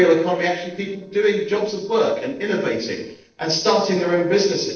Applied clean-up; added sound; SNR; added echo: neural separator model SepFormer DNS4.